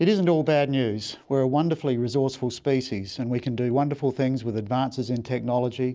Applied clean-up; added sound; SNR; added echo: none; none; none; none.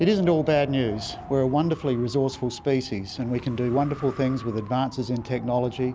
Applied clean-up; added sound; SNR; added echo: none; Wind; 16 dB; none.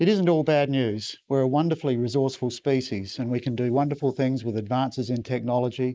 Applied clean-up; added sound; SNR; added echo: neural mask model Resemble Enhance denoiser.